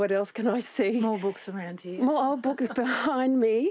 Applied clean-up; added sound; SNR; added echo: none; none; none; none.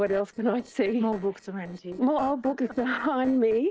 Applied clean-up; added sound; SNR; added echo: neural separator model SepFormer DNS4.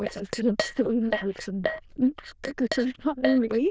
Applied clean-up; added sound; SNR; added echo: neural diffusion model UNIVERSE++.